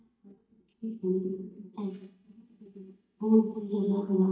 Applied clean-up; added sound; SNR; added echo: neural mask model DeepFilterNet 3.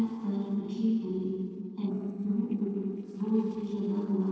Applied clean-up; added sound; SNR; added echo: neural separator model SepFormer DNS4.